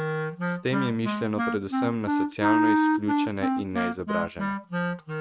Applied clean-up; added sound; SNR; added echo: neural mask model RNNoise.